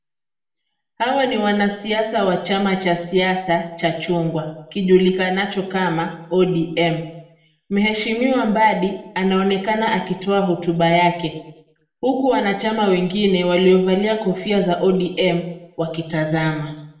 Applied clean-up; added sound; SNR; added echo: none; none; none; reverberation time 0.7 s.